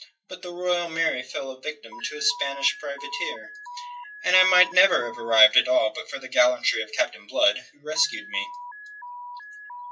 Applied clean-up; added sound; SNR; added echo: classical method WPE with log-MMSE.